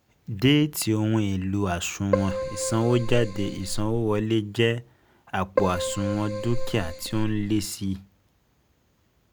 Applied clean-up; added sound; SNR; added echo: none; Keyboard (musical); 3 dB; none.